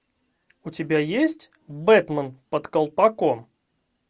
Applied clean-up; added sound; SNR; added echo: none; none; none; none.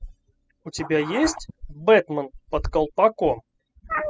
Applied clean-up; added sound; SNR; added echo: classical method spectral subtraction.